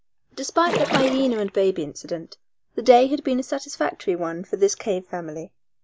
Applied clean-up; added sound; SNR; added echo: none; Splash, splatter; 3 dB; none.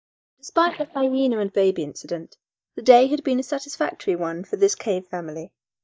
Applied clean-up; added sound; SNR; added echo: neural mask model DeepFilterNet 3.